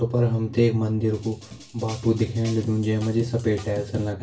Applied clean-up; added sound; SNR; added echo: none; Drum kit; 16 dB; reverberation time 0.2 s.